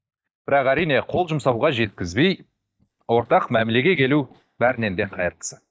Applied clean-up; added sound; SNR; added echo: neural mask model DeepFilterNet 3.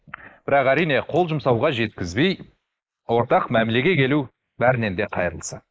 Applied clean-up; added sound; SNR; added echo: neural mask model Resemble Enhance denoiser.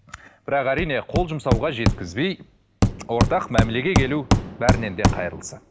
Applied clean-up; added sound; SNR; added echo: none; Hammer; -2 dB; none.